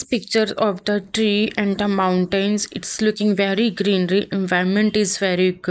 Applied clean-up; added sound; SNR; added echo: neural mask model Resemble Enhance denoiser.